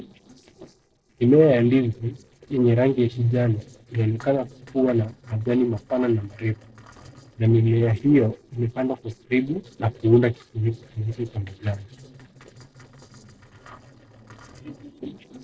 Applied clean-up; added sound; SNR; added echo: neural separator model SepFormer DNS4.